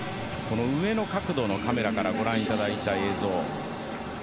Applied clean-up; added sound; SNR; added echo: none; none; none; none.